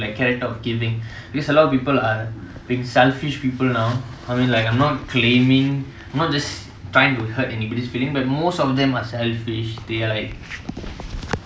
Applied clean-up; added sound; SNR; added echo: none; none; none; none.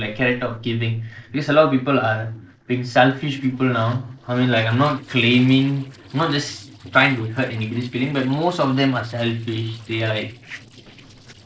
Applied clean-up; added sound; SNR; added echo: neural separator model SepFormer DNS4.